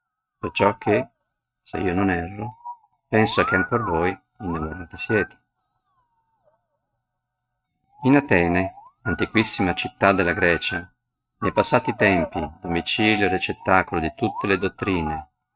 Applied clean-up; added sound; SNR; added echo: neural mask model RNNoise.